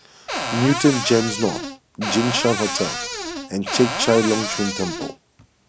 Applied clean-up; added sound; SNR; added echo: none; Cupboard open or close; 5 dB; none.